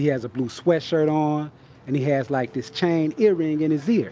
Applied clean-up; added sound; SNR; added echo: none; none; none; none.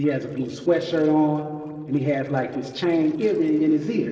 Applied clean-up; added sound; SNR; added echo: neural separator model SepFormer DNS4.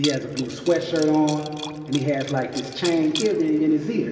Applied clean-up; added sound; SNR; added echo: none; Liquid; 14 dB; reverberation time 2.5 s.